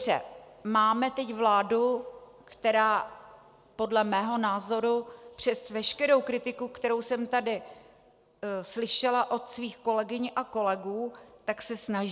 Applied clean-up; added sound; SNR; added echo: none; none; none; none.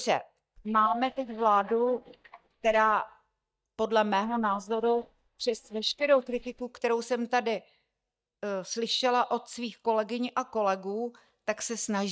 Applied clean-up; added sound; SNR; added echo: neural mask model DeepFilterNet 3.